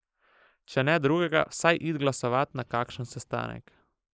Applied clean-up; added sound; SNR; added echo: neural mask model Resemble Enhance denoiser.